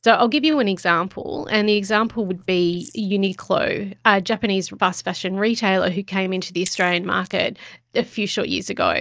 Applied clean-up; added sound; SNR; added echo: neural mask model DeepFilterNet 3.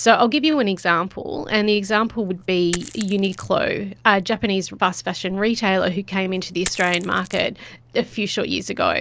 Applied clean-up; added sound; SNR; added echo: none; Coin (dropping); 18 dB; none.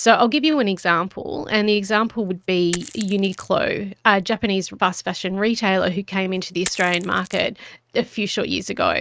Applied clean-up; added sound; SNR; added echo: neural mask model RNNoise.